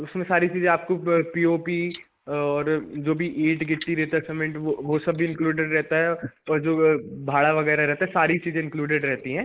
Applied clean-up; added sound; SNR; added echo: neural mask model Resemble Enhance denoiser.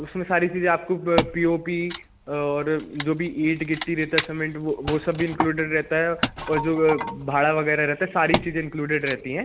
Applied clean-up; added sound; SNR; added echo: none; Wood; 9 dB; none.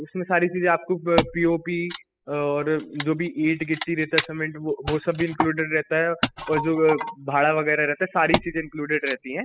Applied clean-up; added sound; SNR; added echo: classical method spectral subtraction.